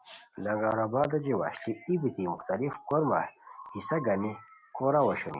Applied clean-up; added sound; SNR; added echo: none; none; none; none.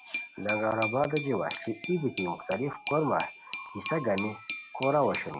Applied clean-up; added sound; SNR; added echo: none; Glass; 10 dB; none.